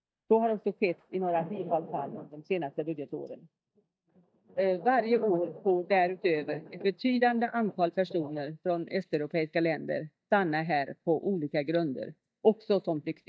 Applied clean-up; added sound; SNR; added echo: neural mask model DeepFilterNet 3.